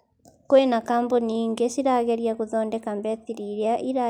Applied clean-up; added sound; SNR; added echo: none; none; none; none.